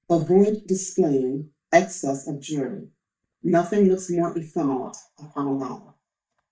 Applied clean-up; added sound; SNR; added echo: neural mask model DeepFilterNet 3.